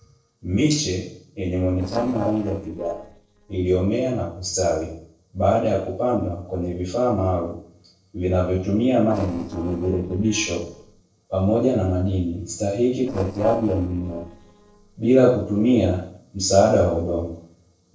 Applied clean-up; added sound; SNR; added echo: neural separator model SepFormer DNS4.